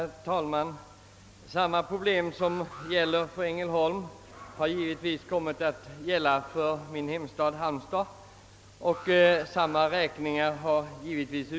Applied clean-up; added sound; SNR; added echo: none; Alarm; 19 dB; none.